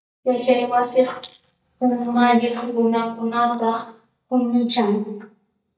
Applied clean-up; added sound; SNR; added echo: neural mask model DeepFilterNet 3.